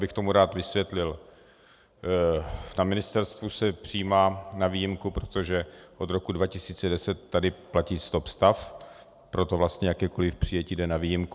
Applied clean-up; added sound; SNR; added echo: none; none; none; none.